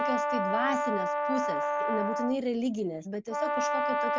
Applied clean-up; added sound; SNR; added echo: none; Brass instrument; -3 dB; none.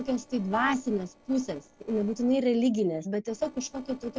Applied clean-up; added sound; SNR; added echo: neural separator model SepFormer DNS4.